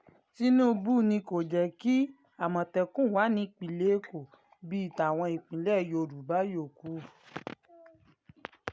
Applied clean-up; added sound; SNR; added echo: none; none; none; none.